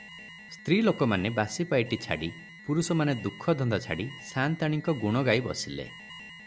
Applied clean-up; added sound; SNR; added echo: none; Alarm; 18 dB; none.